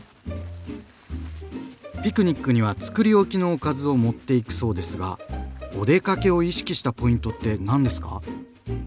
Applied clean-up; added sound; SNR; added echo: none; none; none; none.